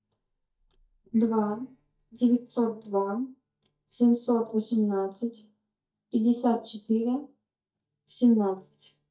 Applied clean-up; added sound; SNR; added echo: neural mask model DeepFilterNet 3.